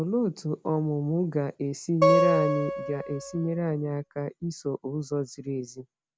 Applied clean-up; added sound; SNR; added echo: none; Acoustic guitar; -3 dB; none.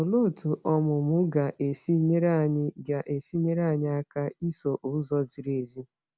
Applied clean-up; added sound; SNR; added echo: none; none; none; none.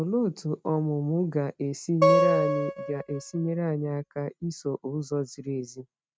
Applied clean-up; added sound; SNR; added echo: neural mask model RNNoise.